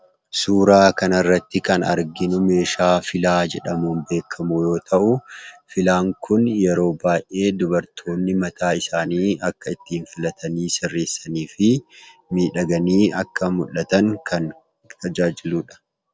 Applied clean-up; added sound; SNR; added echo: none; none; none; none.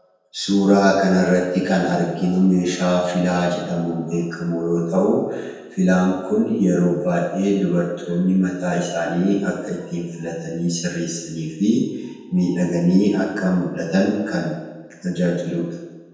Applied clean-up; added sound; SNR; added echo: none; none; none; reverberation time 1.1 s.